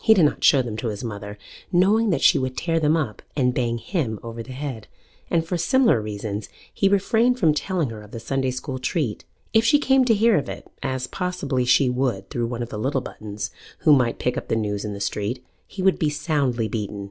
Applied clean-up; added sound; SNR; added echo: none; none; none; none.